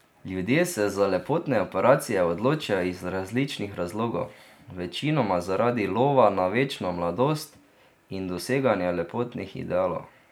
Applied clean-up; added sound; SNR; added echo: none; none; none; none.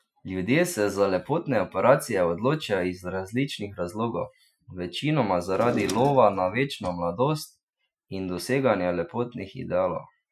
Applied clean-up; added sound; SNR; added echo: classical method Wiener filter.